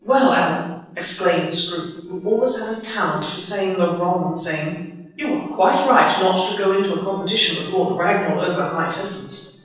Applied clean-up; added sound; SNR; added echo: neural separator model SepFormer DNS4.